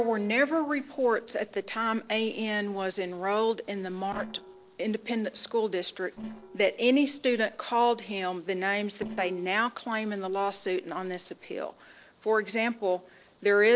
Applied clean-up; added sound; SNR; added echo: neural separator model SepFormer DNS4.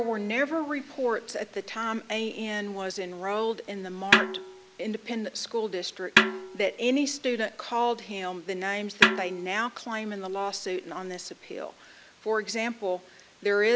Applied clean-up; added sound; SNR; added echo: none; Snare drum; -1 dB; none.